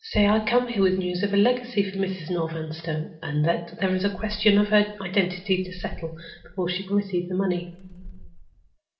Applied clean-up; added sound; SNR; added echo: none; Bird; 17 dB; reverberation time 0.8 s.